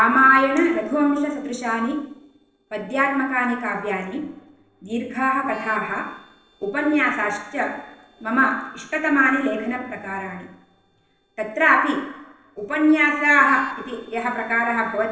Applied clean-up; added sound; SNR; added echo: neural separator model SepFormer DNS4.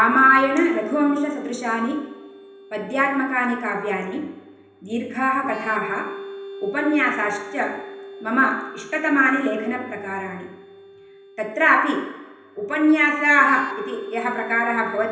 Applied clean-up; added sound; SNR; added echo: none; Organ; 17 dB; reverberation time 0.9 s.